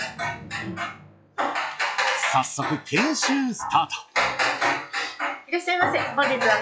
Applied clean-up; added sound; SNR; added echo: classical method log-MMSE.